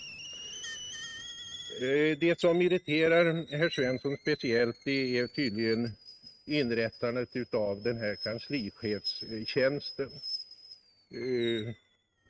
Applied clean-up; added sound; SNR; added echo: neural mask model RNNoise.